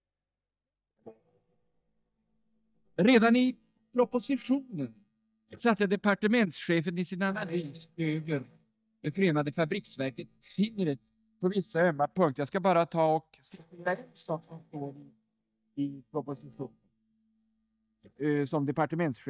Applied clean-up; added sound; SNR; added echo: neural mask model DeepFilterNet 3.